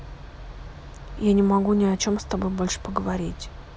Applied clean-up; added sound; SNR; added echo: none; none; none; none.